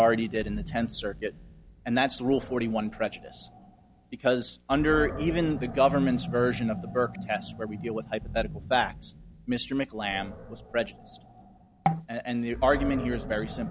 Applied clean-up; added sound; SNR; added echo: none; Animal; 10 dB; none.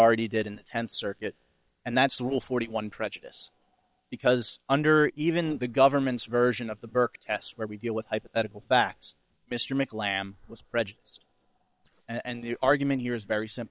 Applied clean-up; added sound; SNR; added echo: neural separator model SepFormer WHAM!.